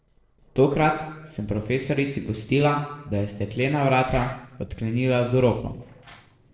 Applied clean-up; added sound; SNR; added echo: neural separator model SepFormer DNS4.